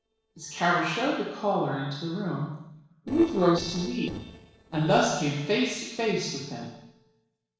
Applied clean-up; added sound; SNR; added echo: neural separator model SepFormer DNS4.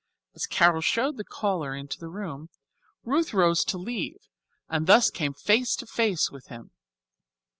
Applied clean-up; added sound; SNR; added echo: none; none; none; none.